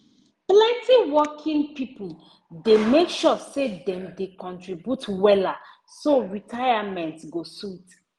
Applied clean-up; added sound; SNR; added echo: none; none; none; none.